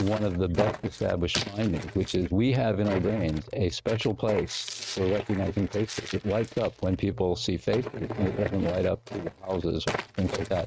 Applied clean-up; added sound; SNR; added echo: neural mask model RNNoise.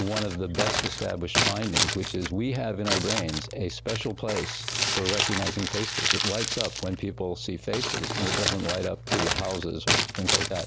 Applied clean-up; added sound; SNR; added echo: none; Crumpling, crinkling; -1 dB; none.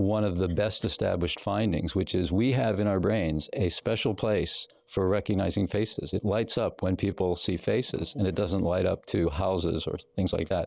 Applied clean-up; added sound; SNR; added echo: none; none; none; none.